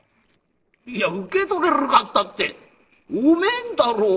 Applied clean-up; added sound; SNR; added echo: neural separator model SepFormer DNS4.